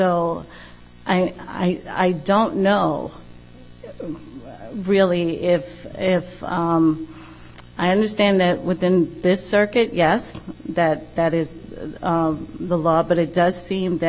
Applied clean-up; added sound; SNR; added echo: none; none; none; none.